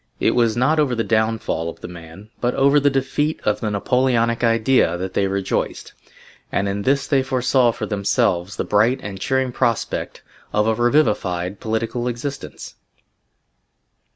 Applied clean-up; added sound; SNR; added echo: none; none; none; none.